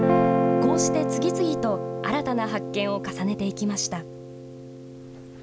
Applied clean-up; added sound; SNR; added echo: none; Guitar; -3 dB; none.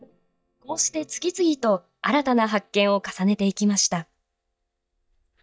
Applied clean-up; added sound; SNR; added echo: neural mask model DeepFilterNet 3.